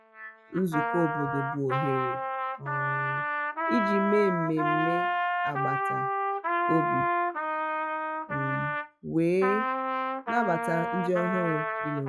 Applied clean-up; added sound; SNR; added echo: classical method log-MMSE.